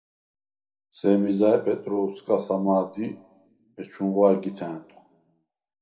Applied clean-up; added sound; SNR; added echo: none; none; none; reverberation time 1.2 s.